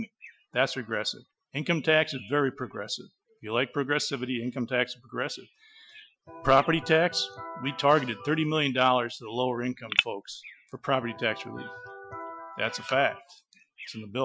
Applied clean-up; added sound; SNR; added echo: classical method Wiener filter.